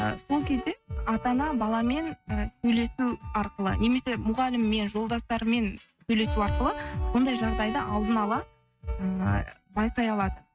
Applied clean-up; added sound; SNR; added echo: neural mask model RNNoise.